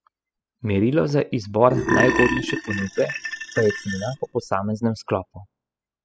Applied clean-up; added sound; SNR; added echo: classical method spectral subtraction.